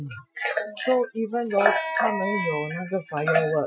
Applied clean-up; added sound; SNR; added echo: classical method Wiener filter.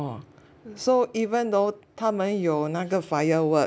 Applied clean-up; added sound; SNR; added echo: none; none; none; none.